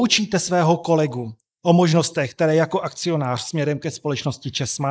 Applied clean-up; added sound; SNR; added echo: neural mask model Resemble Enhance denoiser.